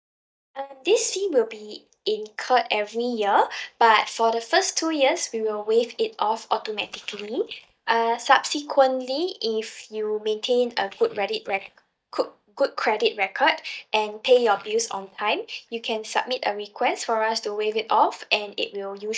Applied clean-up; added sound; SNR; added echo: neural mask model DeepFilterNet 3.